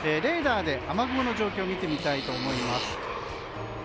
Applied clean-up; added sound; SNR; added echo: none; Fart + Aircraft; 6 dB; none.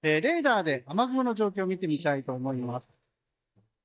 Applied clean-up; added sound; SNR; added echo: neural mask model DeepFilterNet 3.